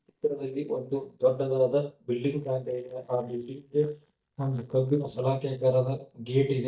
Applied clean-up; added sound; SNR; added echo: neural mask model DeepFilterNet 3.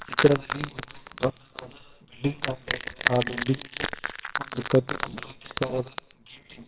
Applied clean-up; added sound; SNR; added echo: neural separator model SepFormer WHAMR!.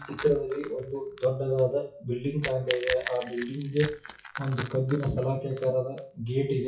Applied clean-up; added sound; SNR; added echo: classical method WPE with log-MMSE.